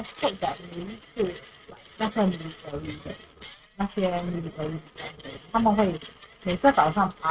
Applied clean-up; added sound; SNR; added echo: neural mask model RNNoise.